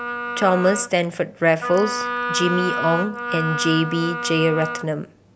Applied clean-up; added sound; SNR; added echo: none; Wind instrument, woodwind instrument; 5 dB; none.